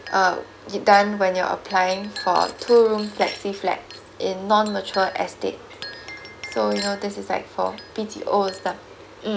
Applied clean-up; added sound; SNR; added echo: none; Chink, clink; 16 dB; none.